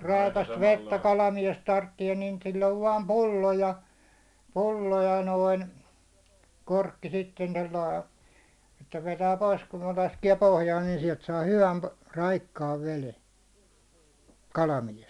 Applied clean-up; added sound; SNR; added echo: none; none; none; none.